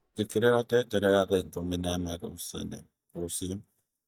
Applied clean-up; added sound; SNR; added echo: neural mask model DeepFilterNet 3.